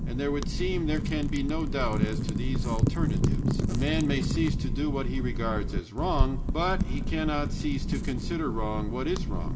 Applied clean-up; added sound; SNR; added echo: none; Wind / Fire; -4 dB; reverberation time 1.1 s.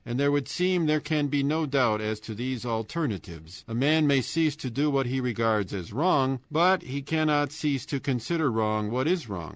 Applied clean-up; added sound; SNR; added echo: none; none; none; none.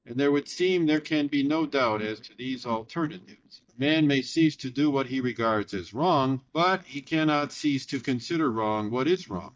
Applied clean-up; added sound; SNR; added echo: neural mask model DeepFilterNet 3.